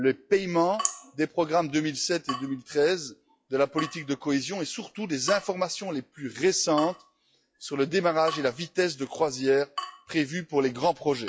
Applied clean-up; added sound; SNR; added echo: classical method log-MMSE.